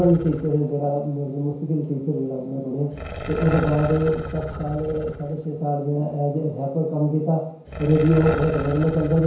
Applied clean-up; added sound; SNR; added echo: none; Growling; 11 dB; reverberation time 0.6 s.